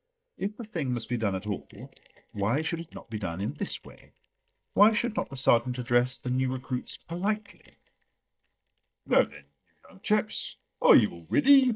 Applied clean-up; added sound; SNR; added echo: neural mask model DeepFilterNet 3.